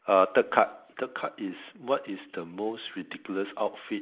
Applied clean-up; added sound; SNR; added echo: neural mask model Resemble Enhance denoiser.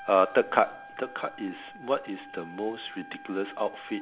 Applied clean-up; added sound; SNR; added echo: none; Trumpet; 17 dB; none.